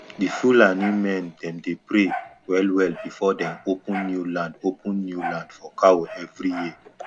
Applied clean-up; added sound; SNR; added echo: none; Dog; 14 dB; none.